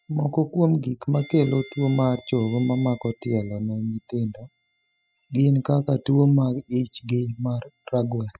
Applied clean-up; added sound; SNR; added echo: classical method spectral subtraction.